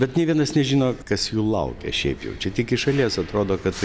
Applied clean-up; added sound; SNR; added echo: none; none; none; none.